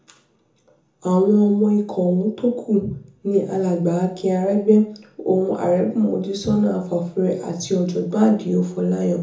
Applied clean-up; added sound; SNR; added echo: none; none; none; reverberation time 0.6 s.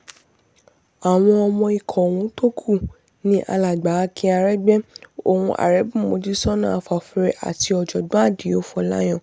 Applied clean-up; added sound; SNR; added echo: none; none; none; none.